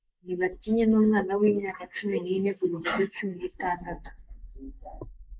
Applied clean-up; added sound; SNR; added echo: neural mask model Resemble Enhance denoiser.